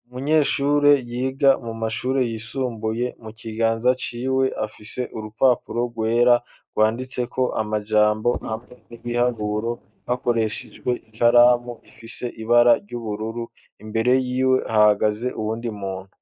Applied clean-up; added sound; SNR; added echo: neural mask model DeepFilterNet 3.